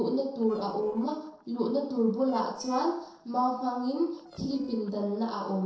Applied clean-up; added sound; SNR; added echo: neural separator model SepFormer DNS4.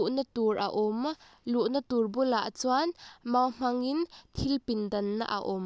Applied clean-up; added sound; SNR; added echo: none; none; none; none.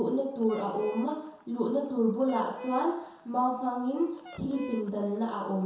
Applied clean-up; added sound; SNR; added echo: none; Fowl; 17 dB; reverberation time 0.7 s.